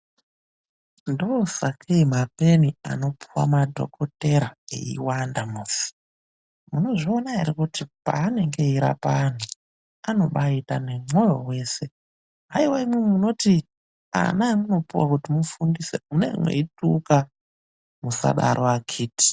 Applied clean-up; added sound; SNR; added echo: none; none; none; none.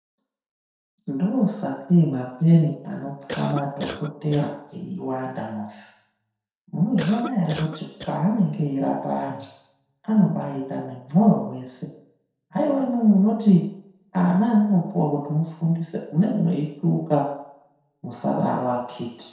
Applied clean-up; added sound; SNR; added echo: neural separator model SepFormer DNS4.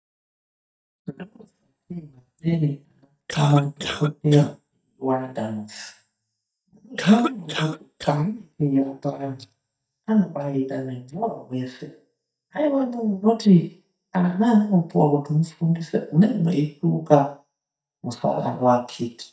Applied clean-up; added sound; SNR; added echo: neural mask model DeepFilterNet 3.